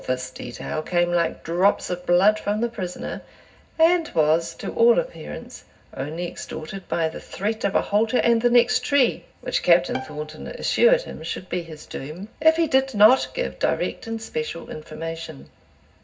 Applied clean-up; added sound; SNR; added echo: none; Bowed string instrument; 17 dB; reverberation time 0.4 s.